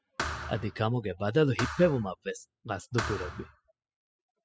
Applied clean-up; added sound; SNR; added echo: classical method spectral subtraction.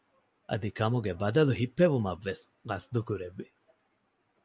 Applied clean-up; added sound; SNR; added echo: none; none; none; none.